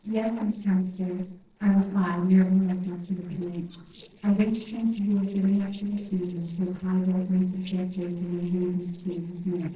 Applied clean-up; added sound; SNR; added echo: neural separator model SepFormer DNS4.